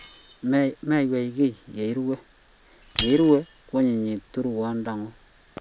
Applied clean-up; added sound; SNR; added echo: none; Shatter; 15 dB; none.